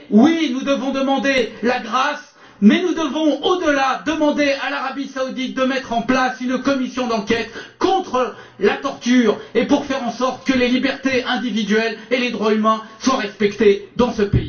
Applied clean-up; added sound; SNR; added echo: none; none; none; reverberation time 0.3 s.